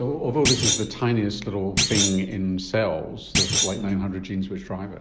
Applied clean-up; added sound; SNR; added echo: none; Thump, thud; 0 dB; none.